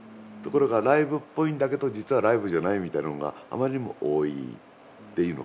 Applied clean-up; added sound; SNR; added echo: none; none; none; none.